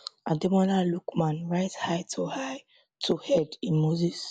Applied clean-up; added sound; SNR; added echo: none; none; none; none.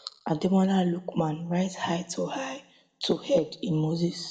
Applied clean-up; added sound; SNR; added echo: none; none; none; reverberation time 0.6 s.